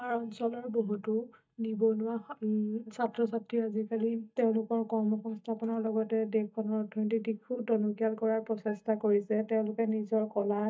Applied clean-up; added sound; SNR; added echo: neural mask model DeepFilterNet 3.